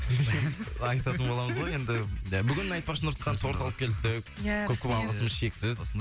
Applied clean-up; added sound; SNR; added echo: none; none; none; none.